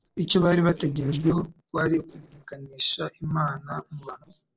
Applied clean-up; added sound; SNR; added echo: neural separator model SepFormer DNS4.